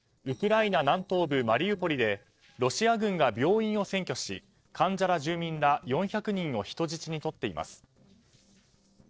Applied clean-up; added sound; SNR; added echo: neural separator model SepFormer DNS4.